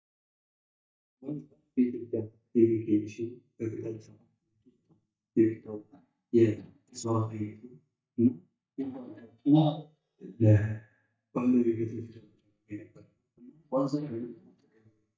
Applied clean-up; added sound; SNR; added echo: neural mask model DeepFilterNet 3.